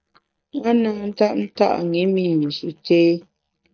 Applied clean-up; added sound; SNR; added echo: neural mask model DeepFilterNet 3.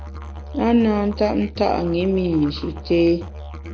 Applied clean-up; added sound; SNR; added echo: none; Musical instrument; 12 dB; none.